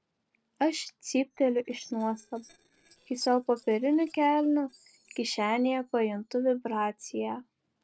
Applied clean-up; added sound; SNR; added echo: neural separator model SepFormer DNS4.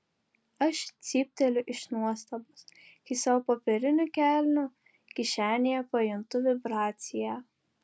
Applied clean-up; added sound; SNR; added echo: none; none; none; none.